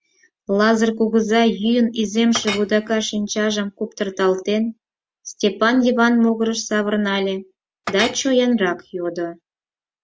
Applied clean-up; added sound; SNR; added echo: none; Chink, clink; 14 dB; none.